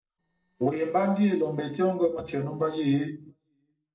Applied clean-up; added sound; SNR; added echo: neural separator model SepFormer DNS4.